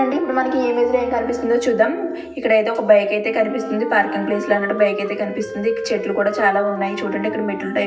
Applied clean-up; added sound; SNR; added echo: none; Wind instrument, woodwind instrument; 11 dB; reverberation time 0.4 s.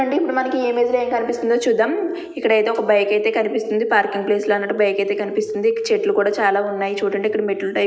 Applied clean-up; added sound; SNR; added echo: none; none; none; none.